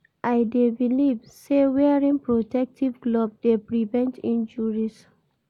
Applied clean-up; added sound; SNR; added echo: none; none; none; none.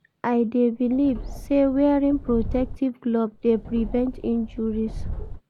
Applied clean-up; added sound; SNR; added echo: none; Subway, metro, underground; 10 dB; none.